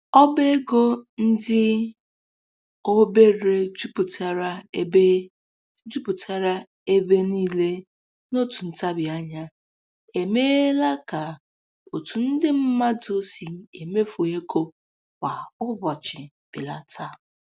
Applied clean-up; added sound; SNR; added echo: none; none; none; none.